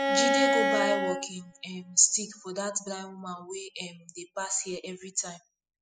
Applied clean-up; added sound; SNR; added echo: classical method spectral subtraction.